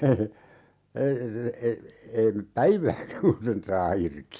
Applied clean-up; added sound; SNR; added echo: none; none; none; none.